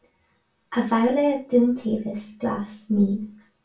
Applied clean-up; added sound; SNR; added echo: none; none; none; reverberation time 0.2 s.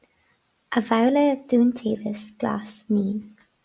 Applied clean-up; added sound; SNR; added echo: none; none; none; none.